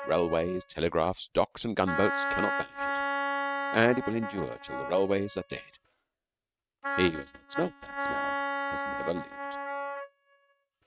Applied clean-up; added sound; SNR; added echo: neural mask model RNNoise.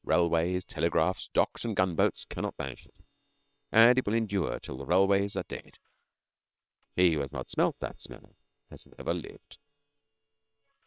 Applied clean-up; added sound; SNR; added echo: neural separator model SepFormer WHAM!.